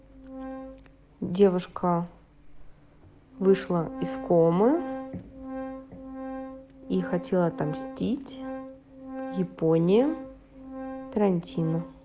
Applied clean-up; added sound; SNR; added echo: none; Organ; 12 dB; none.